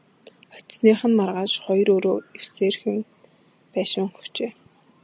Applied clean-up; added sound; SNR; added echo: none; none; none; none.